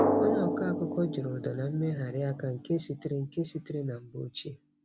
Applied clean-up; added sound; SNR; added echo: none; Drum; 1 dB; none.